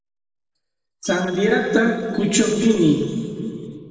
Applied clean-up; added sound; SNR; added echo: neural separator model SepFormer DNS4.